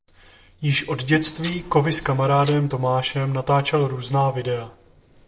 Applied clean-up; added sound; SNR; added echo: neural separator model SepFormer DNS4.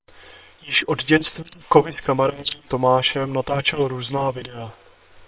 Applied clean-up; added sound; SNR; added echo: neural separator model SepFormer WHAM!.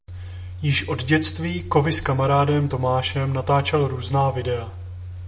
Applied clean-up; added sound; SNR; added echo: none; none; none; none.